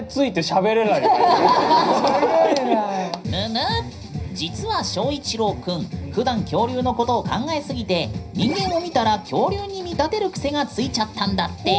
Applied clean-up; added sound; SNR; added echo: none; none; none; reverberation time 0.4 s.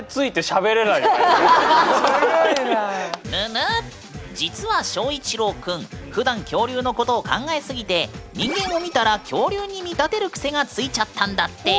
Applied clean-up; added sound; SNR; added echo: none; none; none; none.